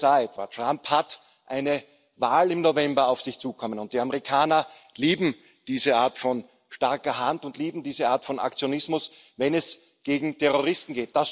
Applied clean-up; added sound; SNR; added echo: none; none; none; none.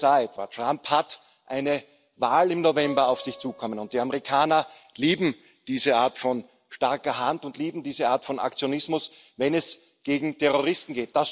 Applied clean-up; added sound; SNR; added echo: none; Acoustic guitar; 18 dB; none.